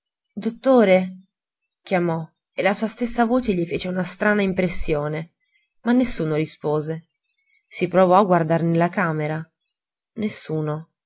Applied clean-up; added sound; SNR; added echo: none; none; none; none.